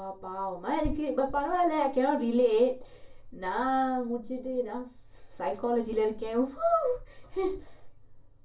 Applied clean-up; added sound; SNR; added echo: none; none; none; reverberation time 0.3 s.